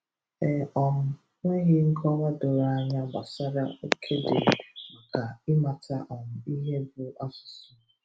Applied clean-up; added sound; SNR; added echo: none; none; none; none.